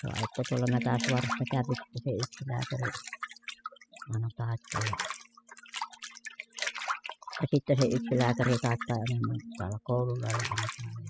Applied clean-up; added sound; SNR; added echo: classical method spectral subtraction.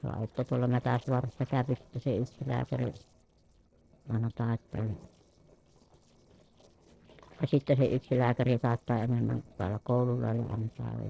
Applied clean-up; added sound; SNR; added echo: neural separator model SepFormer DNS4.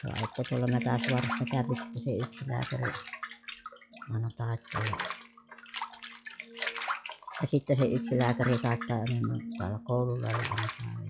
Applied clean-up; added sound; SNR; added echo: classical method log-MMSE.